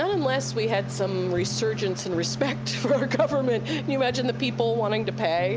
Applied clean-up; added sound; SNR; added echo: none; none; none; none.